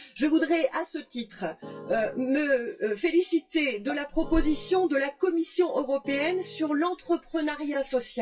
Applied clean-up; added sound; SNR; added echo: classical method WPE with log-MMSE.